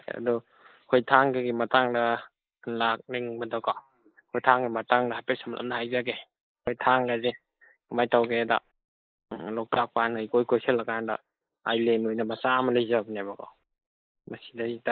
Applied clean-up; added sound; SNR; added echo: neural mask model Resemble Enhance denoiser.